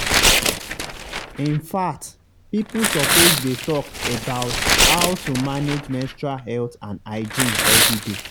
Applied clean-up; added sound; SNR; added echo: none; Tearing; -4 dB; none.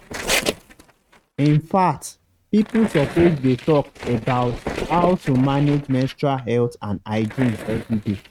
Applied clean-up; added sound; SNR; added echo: neural mask model RNNoise.